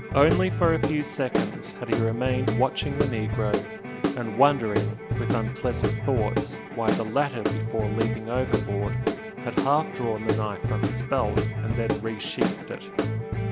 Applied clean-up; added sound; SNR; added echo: none; Guitar / Drum; 0 dB; none.